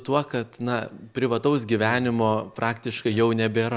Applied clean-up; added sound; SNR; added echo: none; none; none; none.